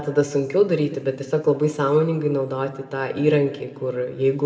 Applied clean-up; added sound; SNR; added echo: none; none; none; reverberation time 1.4 s.